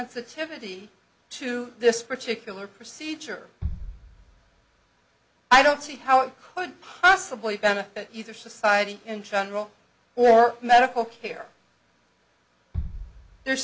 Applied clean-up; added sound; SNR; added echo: none; Bass drum; 18 dB; none.